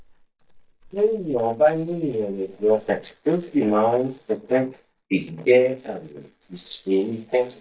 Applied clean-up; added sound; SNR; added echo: neural mask model DeepFilterNet 3.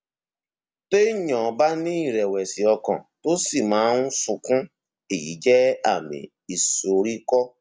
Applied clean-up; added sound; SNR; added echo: none; none; none; none.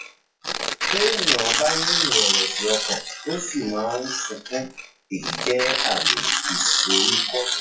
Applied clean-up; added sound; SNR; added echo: classical method WPE with log-MMSE.